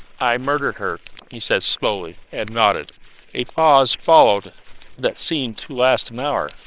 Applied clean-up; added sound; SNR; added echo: neural separator model SepFormer WHAMR!.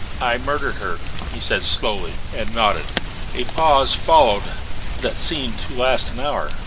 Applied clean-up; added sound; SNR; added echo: none; Rain; 2 dB; reverberation time 1.9 s.